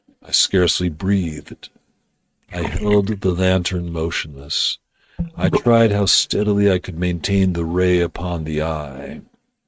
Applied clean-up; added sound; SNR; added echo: neural mask model RNNoise.